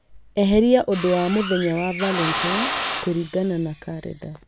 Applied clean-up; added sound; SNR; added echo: none; Drill; 4 dB; none.